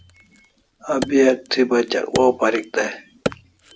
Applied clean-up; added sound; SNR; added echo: none; Wood; 12 dB; none.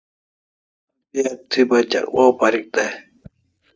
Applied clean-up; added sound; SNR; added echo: neural mask model DeepFilterNet 3.